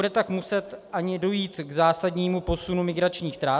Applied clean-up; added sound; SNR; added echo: none; none; none; none.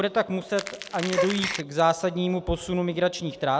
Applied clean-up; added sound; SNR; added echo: none; Gasp + Crackle; 8 dB; none.